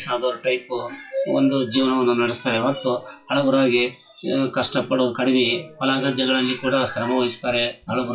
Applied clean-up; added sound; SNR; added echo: classical method WPE with log-MMSE.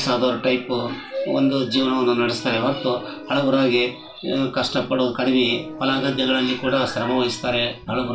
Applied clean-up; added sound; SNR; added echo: none; Electric guitar; 17 dB; reverberation time 0.3 s.